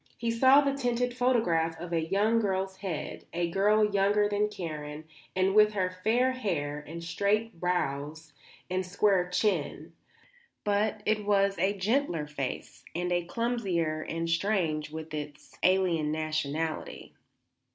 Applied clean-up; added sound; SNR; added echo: none; none; none; none.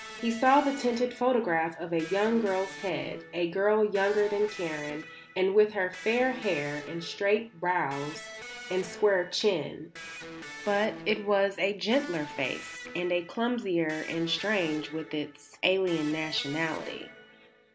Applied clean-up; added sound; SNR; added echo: none; Electric guitar; 15 dB; none.